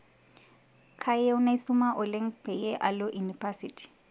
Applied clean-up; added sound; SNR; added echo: none; none; none; none.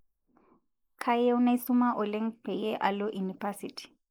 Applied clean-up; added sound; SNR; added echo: neural mask model Resemble Enhance denoiser.